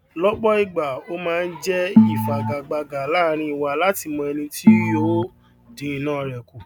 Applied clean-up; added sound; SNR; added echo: none; Organ; -5 dB; none.